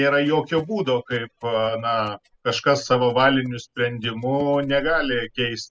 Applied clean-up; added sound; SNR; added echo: classical method spectral subtraction.